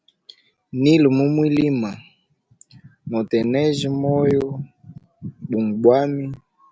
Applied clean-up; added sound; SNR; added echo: none; none; none; none.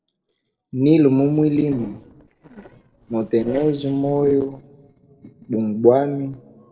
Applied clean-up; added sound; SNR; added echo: neural separator model SepFormer DNS4.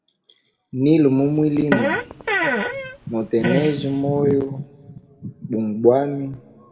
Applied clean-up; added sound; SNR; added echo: none; Fart; 3 dB; reverberation time 1.3 s.